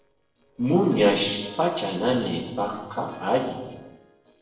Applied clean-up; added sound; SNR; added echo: neural separator model SepFormer DNS4.